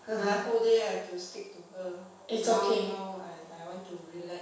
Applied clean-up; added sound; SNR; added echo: none; none; none; reverberation time 0.7 s.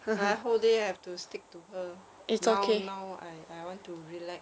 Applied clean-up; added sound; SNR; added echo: none; none; none; none.